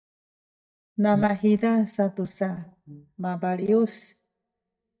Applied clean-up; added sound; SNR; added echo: neural mask model DeepFilterNet 3.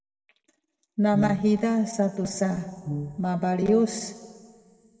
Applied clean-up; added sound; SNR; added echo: none; Brass instrument; 7 dB; reverberation time 1.6 s.